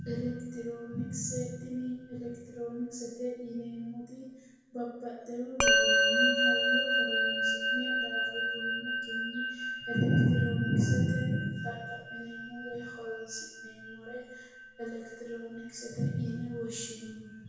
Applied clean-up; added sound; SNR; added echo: none; Musical instrument; -1 dB; reverberation time 1.0 s.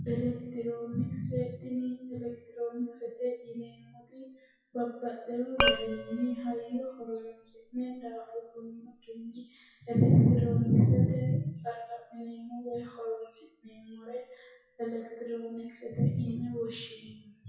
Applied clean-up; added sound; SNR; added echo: classical method WPE with log-MMSE.